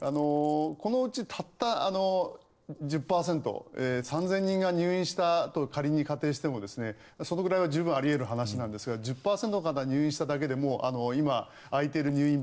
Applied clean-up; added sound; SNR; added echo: neural separator model SepFormer DNS4.